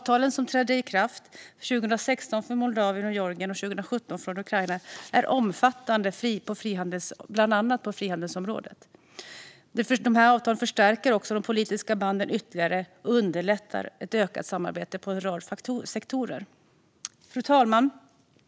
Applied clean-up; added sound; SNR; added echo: none; none; none; none.